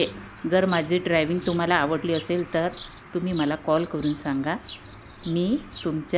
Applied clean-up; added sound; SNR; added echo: none; Bird vocalization, bird call, bird song; 19 dB; none.